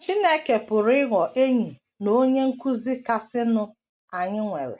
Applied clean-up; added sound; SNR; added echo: none; none; none; none.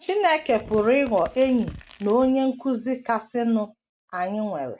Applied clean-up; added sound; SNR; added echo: none; Tearing; 20 dB; none.